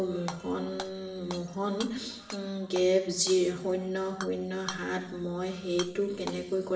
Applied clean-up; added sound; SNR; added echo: none; Shatter / Hammer; 15 dB; reverberation time 0.8 s.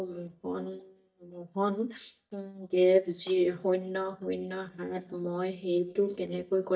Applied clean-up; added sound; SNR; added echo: neural mask model DeepFilterNet 3.